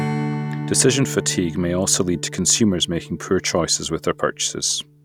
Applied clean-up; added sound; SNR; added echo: none; Strum; 9 dB; none.